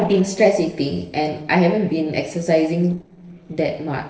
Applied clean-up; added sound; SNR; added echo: neural separator model SepFormer DNS4.